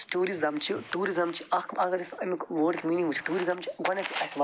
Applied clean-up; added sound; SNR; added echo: none; none; none; none.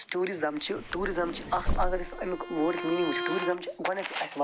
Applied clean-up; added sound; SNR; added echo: none; Vehicle + Bowed string instrument; 3 dB; none.